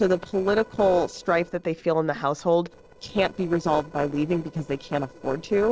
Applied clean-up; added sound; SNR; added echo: neural separator model SepFormer DNS4.